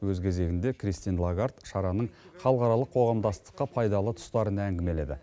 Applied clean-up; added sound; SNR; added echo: none; none; none; none.